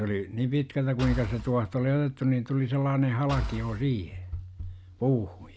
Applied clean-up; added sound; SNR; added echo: none; Engine / Car; 9 dB; none.